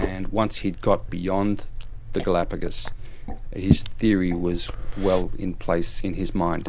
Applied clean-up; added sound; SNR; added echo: none; Liquid; 1 dB; none.